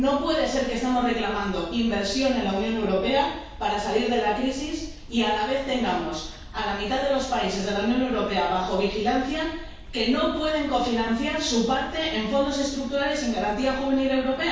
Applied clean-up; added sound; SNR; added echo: none; Stream / Bird; 16 dB; reverberation time 0.6 s.